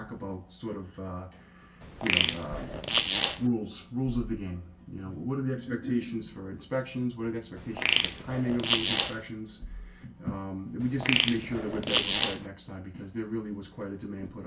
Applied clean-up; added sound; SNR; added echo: none; Fart; -5 dB; reverberation time 0.2 s.